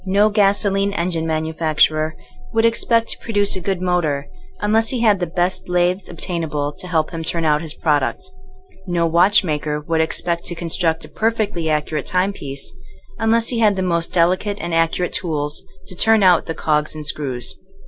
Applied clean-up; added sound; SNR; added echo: none; none; none; none.